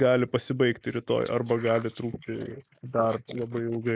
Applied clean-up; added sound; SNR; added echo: neural mask model Resemble Enhance denoiser.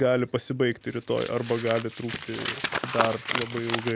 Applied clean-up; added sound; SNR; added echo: none; Crumpling, crinkling; 6 dB; none.